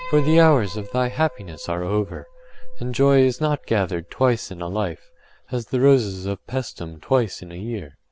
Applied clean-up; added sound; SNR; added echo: none; Piano; 10 dB; none.